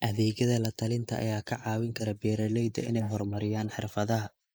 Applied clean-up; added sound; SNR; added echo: neural mask model Resemble Enhance denoiser.